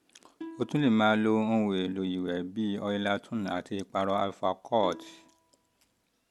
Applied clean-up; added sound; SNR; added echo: none; Plucked string instrument; 18 dB; none.